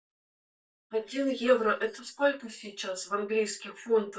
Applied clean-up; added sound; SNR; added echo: neural mask model DeepFilterNet 3.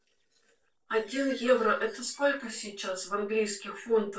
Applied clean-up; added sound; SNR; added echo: neural separator model SepFormer DNS4.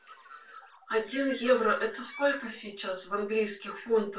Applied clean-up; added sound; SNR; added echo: none; Bird; 17 dB; reverberation time 0.2 s.